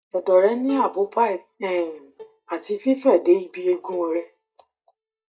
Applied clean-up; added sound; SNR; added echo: neural mask model DeepFilterNet 3.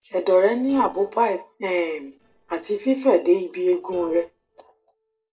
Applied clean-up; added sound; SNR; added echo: neural separator model SepFormer DNS4.